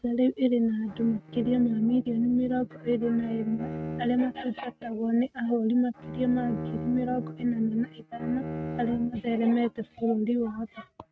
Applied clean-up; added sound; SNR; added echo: neural mask model RNNoise.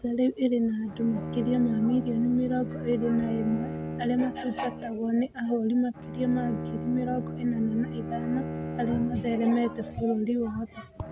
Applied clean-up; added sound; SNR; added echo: none; Bowed string instrument; 8 dB; none.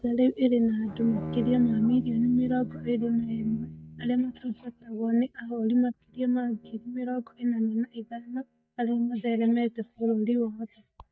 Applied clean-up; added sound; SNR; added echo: neural mask model DeepFilterNet 3.